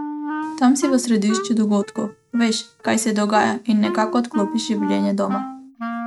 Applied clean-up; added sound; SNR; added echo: neural mask model RNNoise.